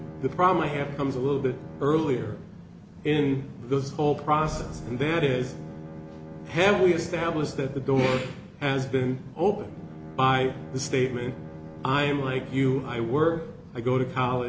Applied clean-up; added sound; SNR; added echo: none; Bowed string instrument; 16 dB; none.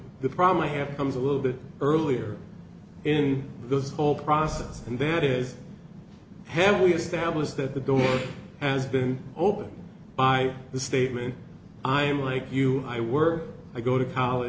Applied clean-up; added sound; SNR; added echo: none; none; none; none.